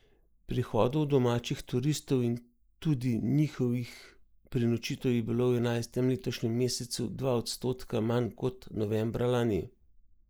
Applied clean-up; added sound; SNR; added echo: neural mask model Resemble Enhance denoiser.